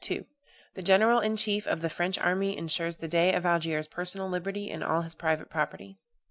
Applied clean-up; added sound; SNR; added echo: none; none; none; none.